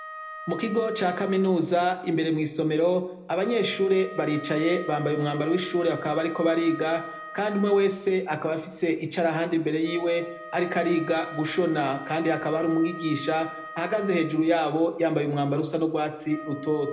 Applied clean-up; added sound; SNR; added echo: none; Wind instrument, woodwind instrument; 16 dB; reverberation time 0.7 s.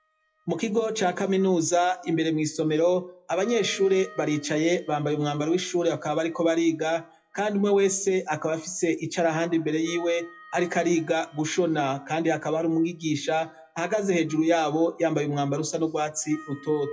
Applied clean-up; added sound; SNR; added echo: classical method WPE with log-MMSE.